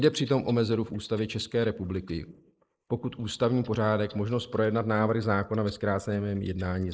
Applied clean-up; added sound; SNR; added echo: neural mask model Resemble Enhance denoiser.